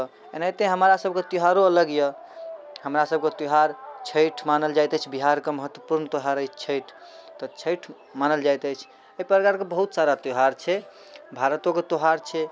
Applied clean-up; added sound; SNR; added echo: none; none; none; none.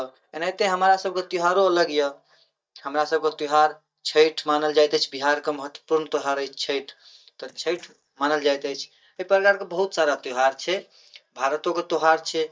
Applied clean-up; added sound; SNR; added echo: neural mask model DeepFilterNet 3.